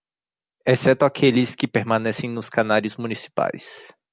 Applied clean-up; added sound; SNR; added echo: none; none; none; none.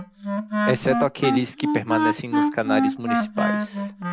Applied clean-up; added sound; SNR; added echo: none; Wind instrument, woodwind instrument; -3 dB; none.